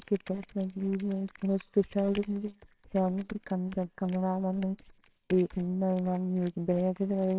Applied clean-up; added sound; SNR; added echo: neural separator model SepFormer WHAMR!.